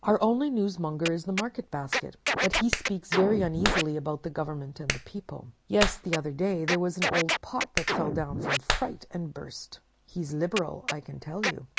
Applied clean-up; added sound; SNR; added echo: none; Scratching (performance technique) + Clapping; 3 dB; none.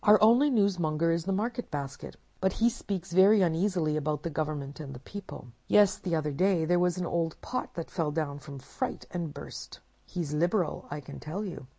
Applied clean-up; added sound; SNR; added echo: none; none; none; none.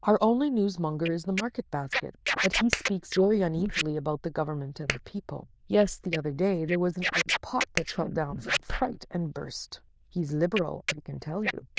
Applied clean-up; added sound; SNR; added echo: neural diffusion model UNIVERSE++.